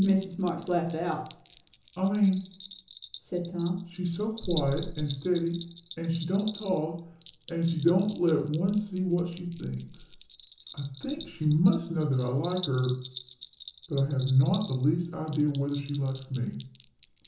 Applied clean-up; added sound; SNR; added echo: none; Bell; 18 dB; reverberation time 0.6 s.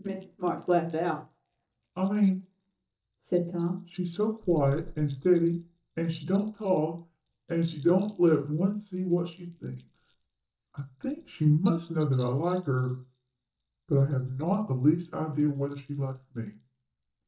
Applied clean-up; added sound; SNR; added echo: neural mask model DeepFilterNet 3.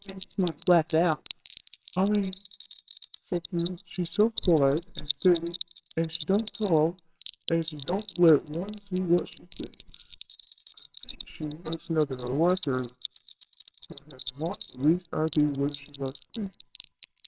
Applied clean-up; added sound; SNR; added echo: neural separator model SepFormer WHAMR!.